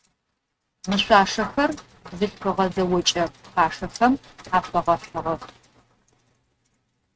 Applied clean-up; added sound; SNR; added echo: neural mask model RNNoise.